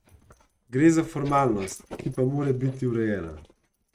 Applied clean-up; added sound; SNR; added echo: neural mask model RNNoise.